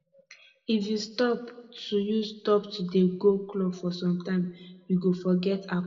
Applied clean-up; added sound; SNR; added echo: none; none; none; reverberation time 0.7 s.